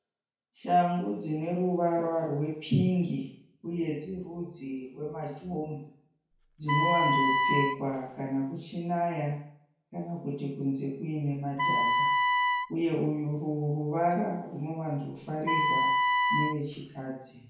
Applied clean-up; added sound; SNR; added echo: none; Wind instrument, woodwind instrument; -3 dB; reverberation time 0.5 s.